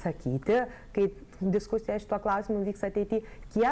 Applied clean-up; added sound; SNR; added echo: none; Church bell; 19 dB; none.